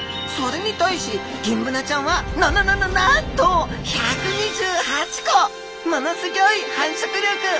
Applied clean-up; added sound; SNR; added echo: none; none; none; none.